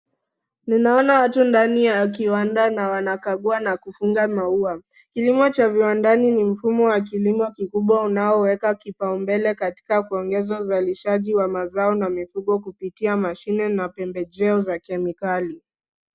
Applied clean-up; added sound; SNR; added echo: none; none; none; none.